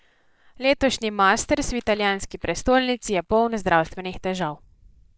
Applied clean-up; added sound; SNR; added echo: neural mask model DeepFilterNet 3.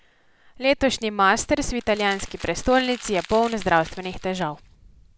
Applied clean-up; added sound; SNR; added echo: none; Crumpling, crinkling; 19 dB; none.